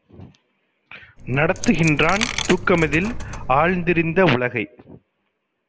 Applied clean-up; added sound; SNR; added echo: none; Coin (dropping); 8 dB; none.